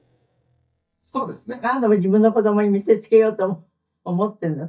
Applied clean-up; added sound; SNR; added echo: neural mask model DeepFilterNet 3.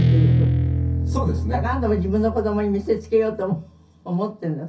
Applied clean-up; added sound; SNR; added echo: none; Guitar; -1 dB; reverberation time 0.3 s.